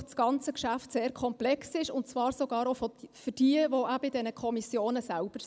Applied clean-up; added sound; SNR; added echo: none; none; none; none.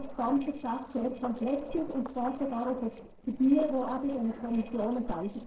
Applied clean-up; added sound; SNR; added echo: neural separator model SepFormer DNS4.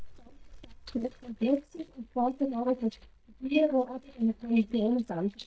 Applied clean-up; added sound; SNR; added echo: neural mask model DeepFilterNet 3.